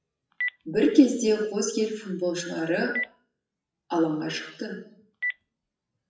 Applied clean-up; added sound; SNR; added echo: classical method WPE with log-MMSE.